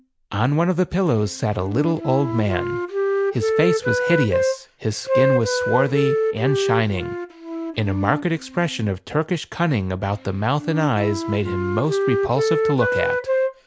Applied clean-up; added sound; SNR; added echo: none; Wind instrument, woodwind instrument; 2 dB; none.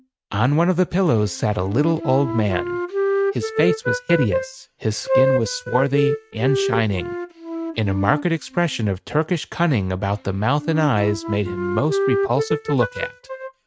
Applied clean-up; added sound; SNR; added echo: neural mask model RNNoise.